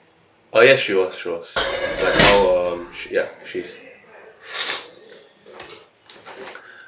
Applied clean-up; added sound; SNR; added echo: none; Dishes, pots, and pans; -1 dB; none.